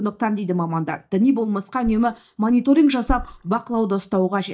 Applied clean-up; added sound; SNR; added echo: neural mask model DeepFilterNet 3.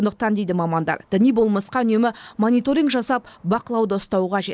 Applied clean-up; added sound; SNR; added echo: none; none; none; none.